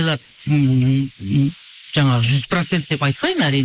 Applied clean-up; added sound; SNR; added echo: neural mask model Resemble Enhance denoiser.